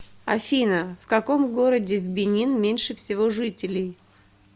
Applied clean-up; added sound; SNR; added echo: none; none; none; none.